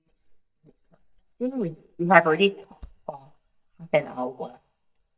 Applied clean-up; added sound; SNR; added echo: neural mask model DeepFilterNet 3.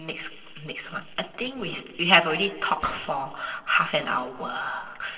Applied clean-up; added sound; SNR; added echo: neural separator model SepFormer DNS4.